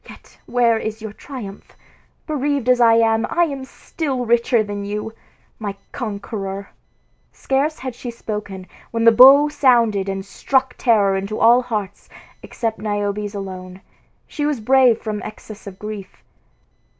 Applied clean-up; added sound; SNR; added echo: none; none; none; none.